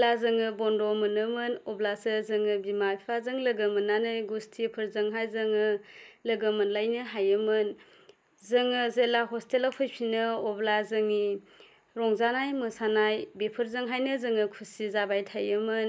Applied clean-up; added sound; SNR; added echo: neural mask model Resemble Enhance denoiser.